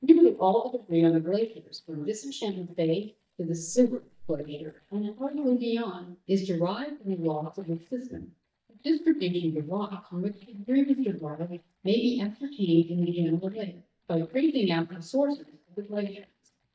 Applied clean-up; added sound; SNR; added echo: neural mask model DeepFilterNet 3.